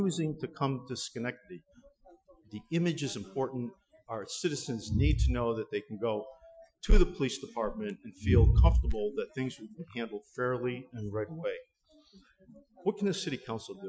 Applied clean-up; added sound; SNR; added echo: classical method Wiener filter.